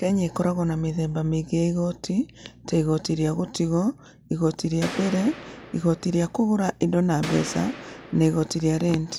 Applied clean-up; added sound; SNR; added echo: none; Gunshot, gunfire; 14 dB; none.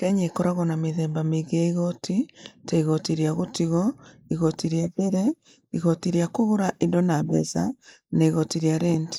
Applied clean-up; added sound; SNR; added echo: neural mask model Resemble Enhance denoiser.